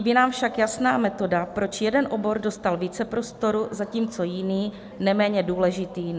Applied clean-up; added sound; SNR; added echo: none; none; none; none.